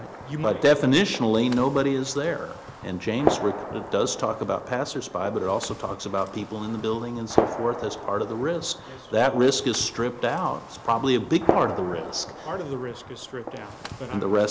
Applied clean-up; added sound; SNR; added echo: none; Gunshot, gunfire; 8 dB; none.